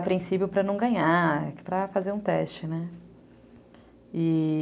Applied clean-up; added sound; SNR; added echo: none; none; none; none.